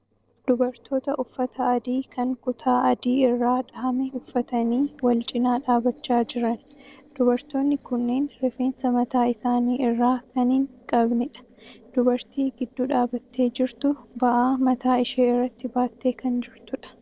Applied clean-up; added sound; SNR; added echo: neural separator model SepFormer DNS4.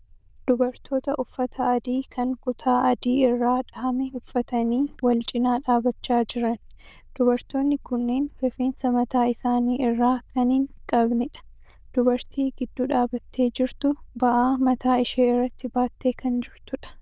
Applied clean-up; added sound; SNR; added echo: neural diffusion model UNIVERSE++.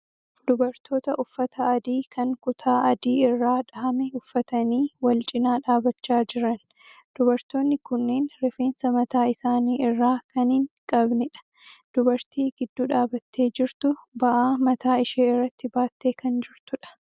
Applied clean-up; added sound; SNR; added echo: none; none; none; none.